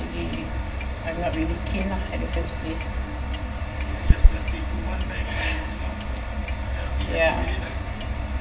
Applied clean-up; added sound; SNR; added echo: none; Clock; 1 dB; reverberation time 2.5 s.